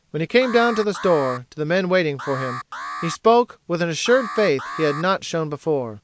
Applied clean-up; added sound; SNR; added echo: none; Alarm; 12 dB; none.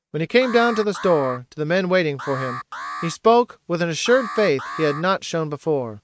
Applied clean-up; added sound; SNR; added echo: neural mask model RNNoise.